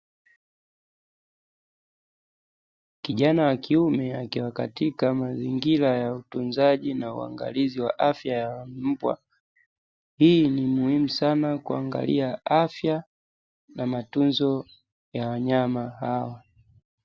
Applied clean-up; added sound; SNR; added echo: none; none; none; none.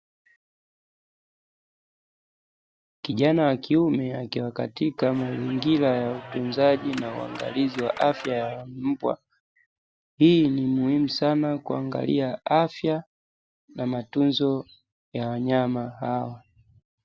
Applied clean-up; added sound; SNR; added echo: none; Clapping; 14 dB; none.